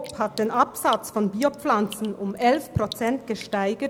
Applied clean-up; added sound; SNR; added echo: none; Drip; 20 dB; none.